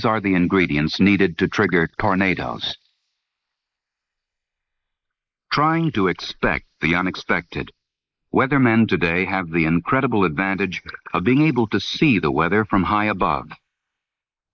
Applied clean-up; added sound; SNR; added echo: neural mask model Resemble Enhance denoiser.